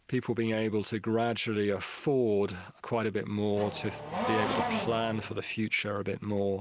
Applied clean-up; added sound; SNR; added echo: none; Race car, auto racing / Accelerating, revving, vroom; 4 dB; none.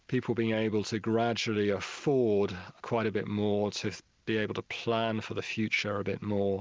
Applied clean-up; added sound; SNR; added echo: none; none; none; none.